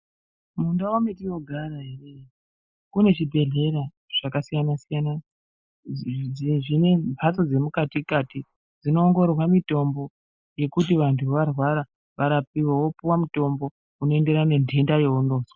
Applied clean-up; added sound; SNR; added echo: neural mask model Resemble Enhance denoiser.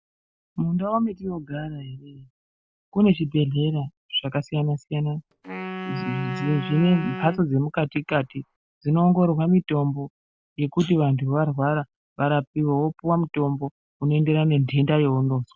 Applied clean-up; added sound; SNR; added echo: none; Wind instrument, woodwind instrument; 10 dB; none.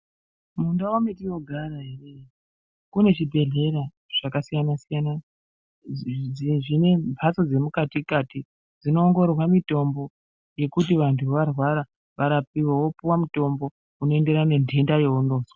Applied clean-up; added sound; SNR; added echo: none; none; none; none.